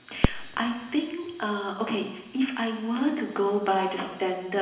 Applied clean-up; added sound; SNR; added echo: none; Fireworks; 6 dB; reverberation time 1.0 s.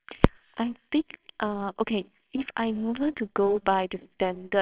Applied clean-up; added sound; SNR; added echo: neural separator model SepFormer WHAMR!.